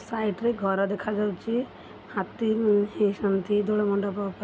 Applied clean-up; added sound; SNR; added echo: none; none; none; none.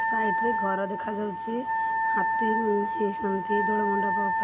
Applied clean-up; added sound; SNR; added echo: none; Wind instrument, woodwind instrument; -3 dB; none.